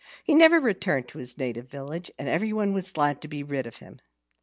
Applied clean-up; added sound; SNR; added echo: none; none; none; none.